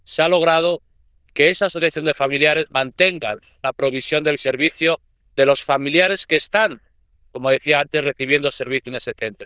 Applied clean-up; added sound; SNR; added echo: neural diffusion model UNIVERSE++.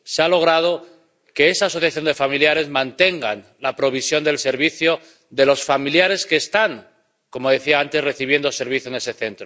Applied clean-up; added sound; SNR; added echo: none; none; none; none.